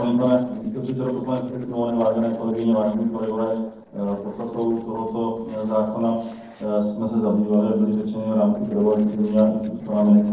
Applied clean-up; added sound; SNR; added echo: neural separator model SepFormer DNS4.